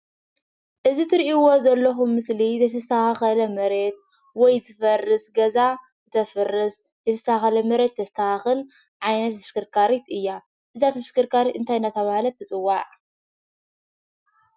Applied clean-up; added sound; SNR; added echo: none; none; none; none.